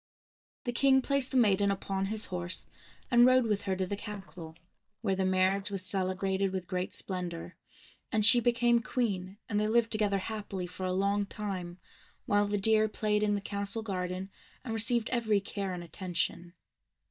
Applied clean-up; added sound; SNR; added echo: neural mask model DeepFilterNet 3.